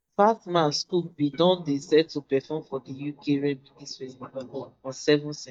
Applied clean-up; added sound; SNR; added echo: neural mask model DeepFilterNet 3.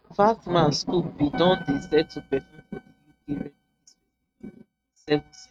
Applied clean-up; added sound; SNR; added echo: neural mask model RNNoise.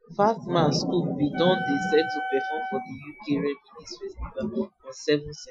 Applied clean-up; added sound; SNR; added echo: classical method Wiener filter.